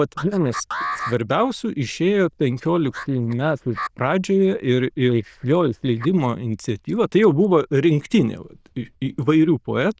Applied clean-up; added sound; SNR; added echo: neural diffusion model UNIVERSE++.